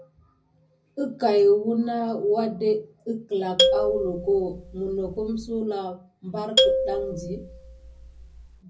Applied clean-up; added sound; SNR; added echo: none; Marimba, xylophone; 0 dB; reverberation time 0.4 s.